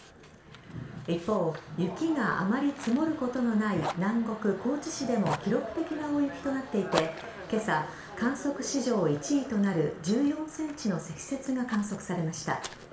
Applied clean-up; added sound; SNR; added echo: none; Fire; 15 dB; reverberation time 0.5 s.